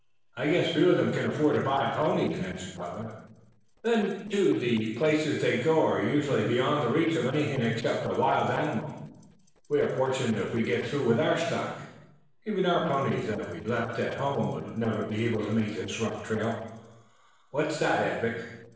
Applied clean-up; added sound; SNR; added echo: neural separator model SepFormer DNS4.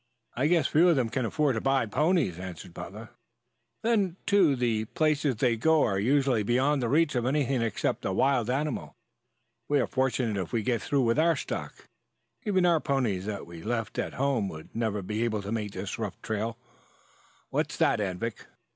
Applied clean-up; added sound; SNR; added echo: none; none; none; none.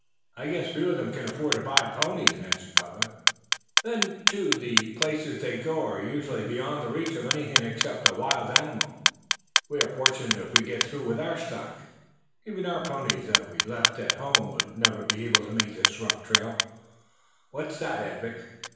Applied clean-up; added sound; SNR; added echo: none; Clock; -3 dB; reverberation time 0.9 s.